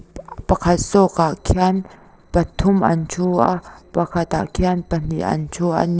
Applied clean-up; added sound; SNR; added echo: neural separator model SepFormer DNS4.